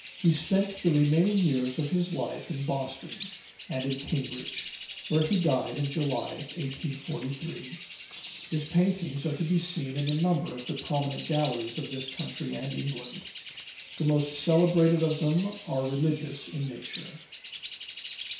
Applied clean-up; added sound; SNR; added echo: none; Bird; 14 dB; reverberation time 0.6 s.